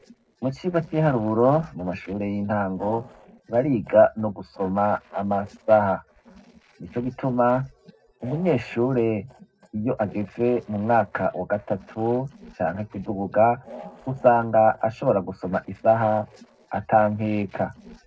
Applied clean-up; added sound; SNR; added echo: neural separator model SepFormer DNS4.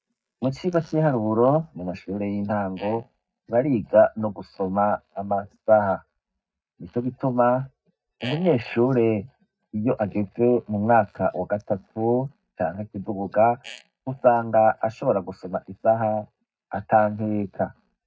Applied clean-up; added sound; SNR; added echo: neural mask model DeepFilterNet 3.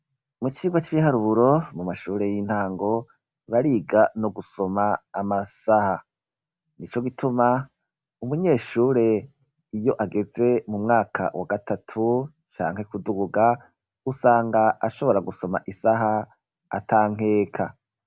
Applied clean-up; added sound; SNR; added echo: none; none; none; none.